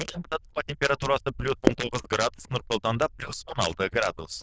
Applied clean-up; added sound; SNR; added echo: neural diffusion model UNIVERSE++.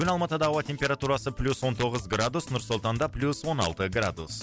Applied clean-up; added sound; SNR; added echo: none; none; none; none.